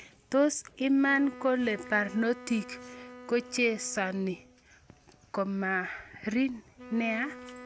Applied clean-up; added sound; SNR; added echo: none; Wind instrument, woodwind instrument; 18 dB; none.